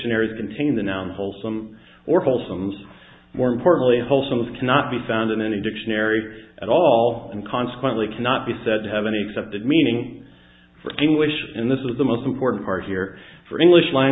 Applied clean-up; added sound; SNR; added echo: none; none; none; none.